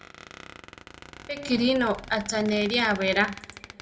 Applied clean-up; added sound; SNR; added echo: none; Squeak; 16 dB; reverberation time 0.9 s.